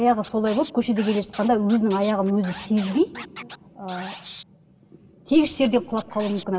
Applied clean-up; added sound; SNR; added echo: none; Scratching (performance technique); 18 dB; reverberation time 0.5 s.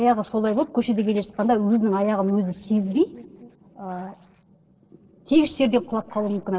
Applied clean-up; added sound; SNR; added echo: neural separator model SepFormer DNS4.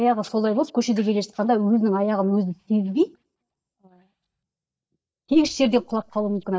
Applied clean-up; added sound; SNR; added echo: neural mask model DeepFilterNet 3.